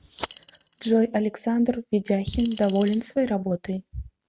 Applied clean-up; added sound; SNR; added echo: neural mask model RNNoise.